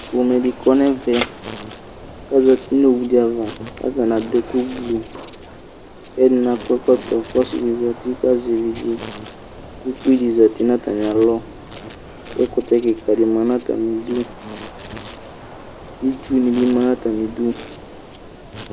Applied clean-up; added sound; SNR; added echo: none; Insect; 16 dB; none.